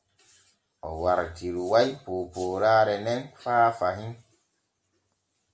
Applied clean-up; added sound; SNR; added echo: none; none; none; none.